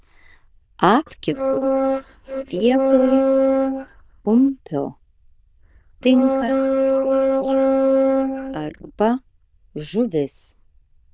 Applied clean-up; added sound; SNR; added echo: neural diffusion model UNIVERSE++.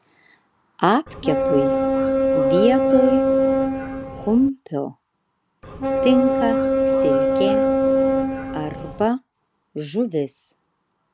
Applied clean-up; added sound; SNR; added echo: none; Boat, Water vehicle; -5 dB; none.